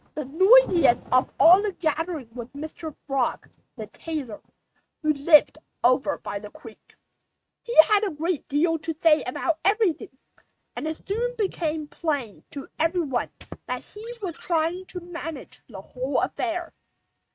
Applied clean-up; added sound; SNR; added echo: neural mask model RNNoise.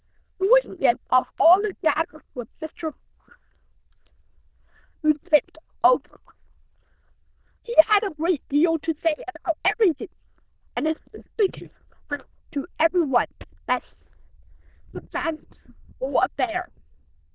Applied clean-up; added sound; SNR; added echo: neural diffusion model UNIVERSE++.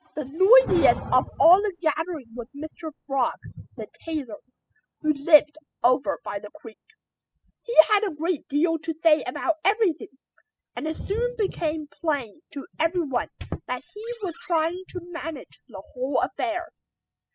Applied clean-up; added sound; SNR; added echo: classical method spectral subtraction.